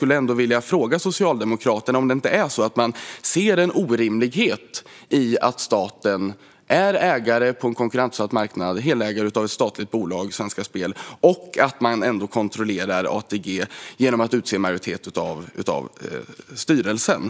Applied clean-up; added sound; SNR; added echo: none; none; none; none.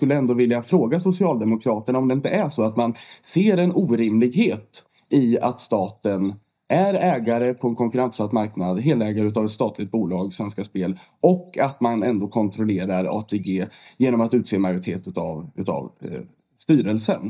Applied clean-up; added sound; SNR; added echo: neural mask model DeepFilterNet 3.